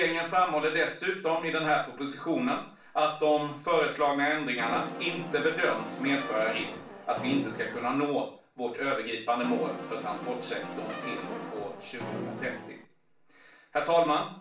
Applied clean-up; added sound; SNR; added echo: none; Brass instrument; 8 dB; reverberation time 0.4 s.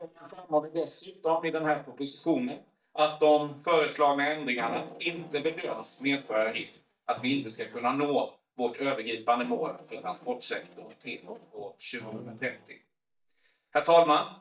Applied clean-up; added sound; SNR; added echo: neural mask model DeepFilterNet 3.